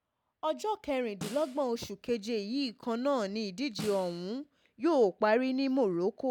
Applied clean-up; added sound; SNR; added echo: none; Snare drum; 18 dB; none.